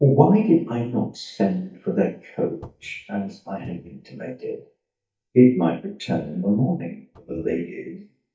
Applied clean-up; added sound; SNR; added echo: neural mask model DeepFilterNet 3.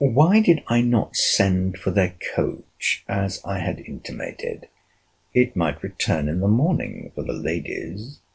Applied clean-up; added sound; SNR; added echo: none; none; none; none.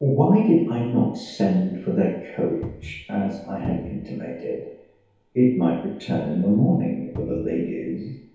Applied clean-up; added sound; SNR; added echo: none; Cupboard open or close; 12 dB; reverberation time 2.2 s.